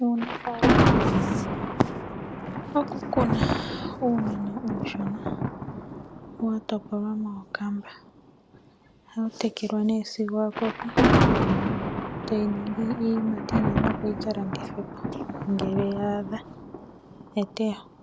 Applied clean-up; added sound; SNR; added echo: none; Thunder; -2 dB; none.